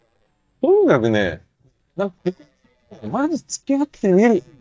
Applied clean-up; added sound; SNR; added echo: neural mask model DeepFilterNet 3.